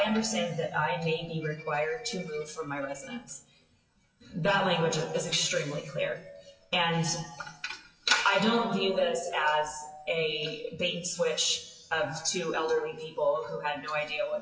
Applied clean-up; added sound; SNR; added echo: classical method WPE with log-MMSE.